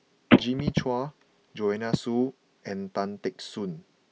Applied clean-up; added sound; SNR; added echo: none; Telephone; -5 dB; none.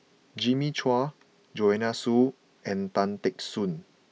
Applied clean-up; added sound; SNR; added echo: none; none; none; none.